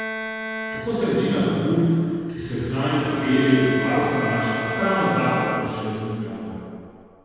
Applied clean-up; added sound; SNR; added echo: none; Bowed string instrument; 9 dB; reverberation time 2.1 s.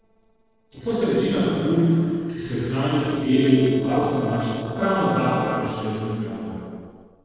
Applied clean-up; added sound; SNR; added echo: neural separator model SepFormer DNS4.